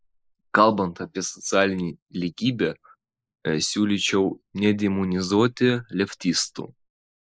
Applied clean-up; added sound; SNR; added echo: neural mask model Resemble Enhance denoiser.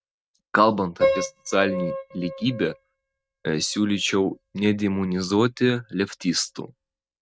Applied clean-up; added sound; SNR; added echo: neural mask model RNNoise.